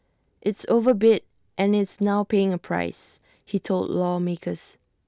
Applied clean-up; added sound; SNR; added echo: none; none; none; none.